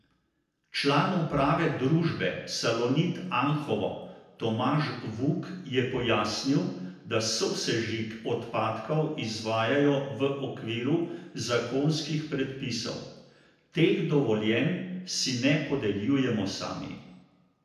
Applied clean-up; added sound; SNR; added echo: none; none; none; reverberation time 0.9 s.